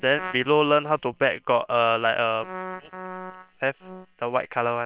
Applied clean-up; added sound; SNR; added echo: neural separator model SepFormer WHAM!.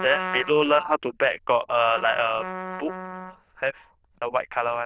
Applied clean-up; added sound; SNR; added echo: neural diffusion model UNIVERSE++.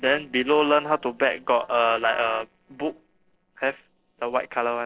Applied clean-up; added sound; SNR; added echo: neural separator model SepFormer DNS4.